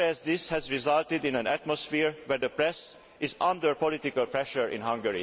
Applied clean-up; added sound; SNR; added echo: none; none; none; none.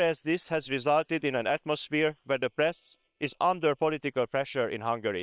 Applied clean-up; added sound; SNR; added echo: neural separator model SepFormer WHAM!.